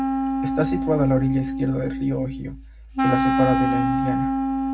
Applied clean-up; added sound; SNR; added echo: none; Wind instrument, woodwind instrument; -2 dB; reverberation time 0.4 s.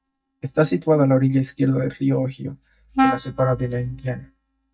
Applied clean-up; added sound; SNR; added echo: neural mask model DeepFilterNet 3.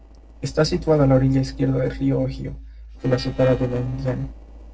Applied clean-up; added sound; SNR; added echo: neural separator model SepFormer DNS4.